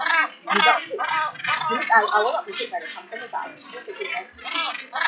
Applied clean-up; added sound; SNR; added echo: classical method WPE with log-MMSE.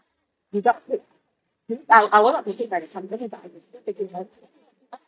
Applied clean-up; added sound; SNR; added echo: neural mask model DeepFilterNet 3.